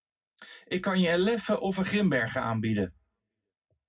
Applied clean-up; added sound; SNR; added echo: none; none; none; reverberation time 0.4 s.